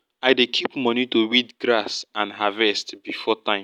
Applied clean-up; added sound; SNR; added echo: none; none; none; none.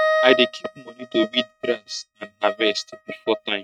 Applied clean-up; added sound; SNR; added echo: neural mask model RNNoise.